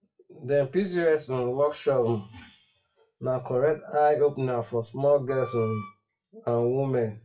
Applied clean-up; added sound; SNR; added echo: classical method WPE with log-MMSE.